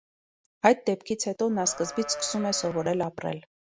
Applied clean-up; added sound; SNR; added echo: none; Livestock, farm animals, working animals; 12 dB; none.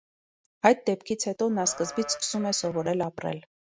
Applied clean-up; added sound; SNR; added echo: neural mask model RNNoise.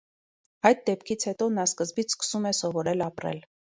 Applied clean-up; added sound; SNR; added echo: none; none; none; none.